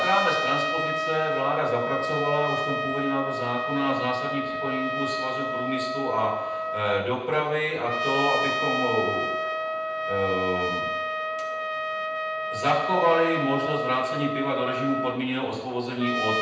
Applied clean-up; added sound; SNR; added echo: none; Trumpet; 1 dB; reverberation time 0.9 s.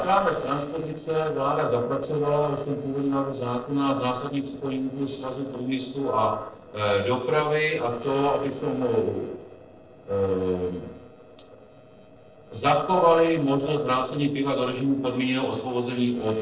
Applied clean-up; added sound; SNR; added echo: neural separator model SepFormer DNS4.